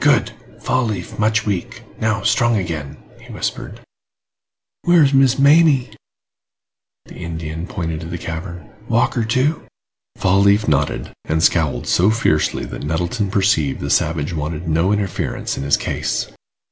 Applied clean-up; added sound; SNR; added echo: none; none; none; none.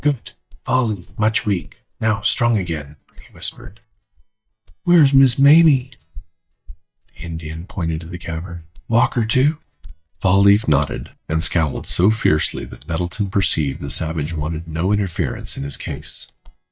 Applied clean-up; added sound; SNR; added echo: neural mask model DeepFilterNet 3.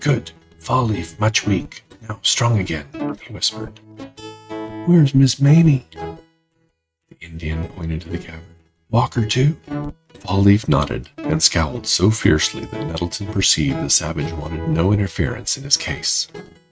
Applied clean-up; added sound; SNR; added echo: neural mask model RNNoise.